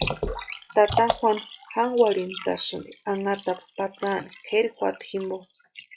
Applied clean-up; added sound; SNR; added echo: classical method log-MMSE.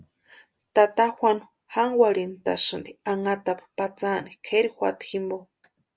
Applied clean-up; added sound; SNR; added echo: none; none; none; none.